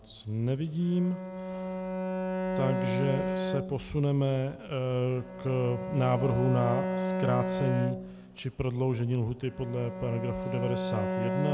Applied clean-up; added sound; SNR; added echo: none; Bowed string instrument; 4 dB; none.